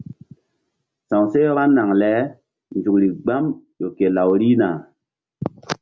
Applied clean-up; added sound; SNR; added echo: none; none; none; none.